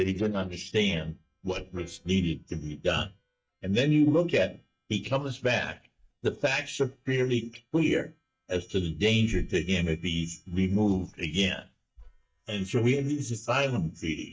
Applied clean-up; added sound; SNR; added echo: neural mask model DeepFilterNet 3.